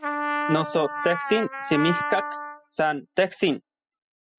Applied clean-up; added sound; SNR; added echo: classical method spectral subtraction.